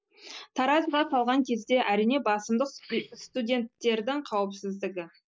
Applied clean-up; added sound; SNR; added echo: neural mask model Resemble Enhance denoiser.